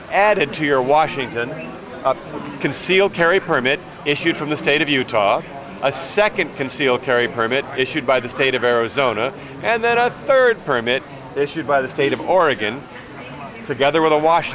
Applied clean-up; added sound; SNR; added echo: none; none; none; none.